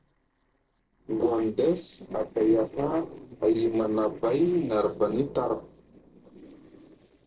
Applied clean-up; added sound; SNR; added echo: neural separator model SepFormer DNS4.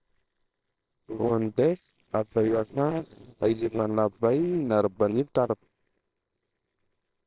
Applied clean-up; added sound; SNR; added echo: neural separator model SepFormer WHAMR!.